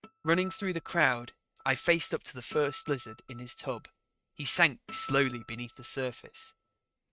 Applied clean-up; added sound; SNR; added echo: neural mask model RNNoise.